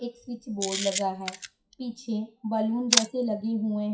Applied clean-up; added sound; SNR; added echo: classical method WPE with log-MMSE.